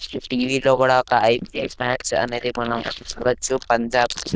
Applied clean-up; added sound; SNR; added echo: neural diffusion model UNIVERSE++.